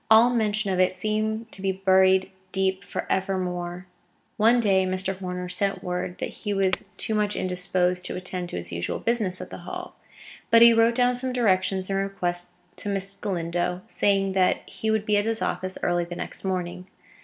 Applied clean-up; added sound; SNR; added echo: none; Wood; 14 dB; reverberation time 0.2 s.